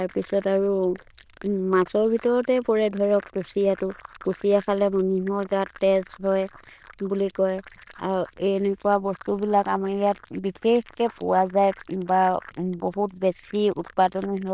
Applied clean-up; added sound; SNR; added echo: neural diffusion model UNIVERSE++.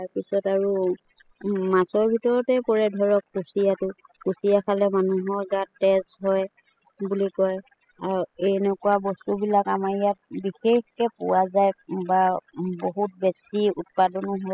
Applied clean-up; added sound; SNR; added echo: classical method spectral subtraction.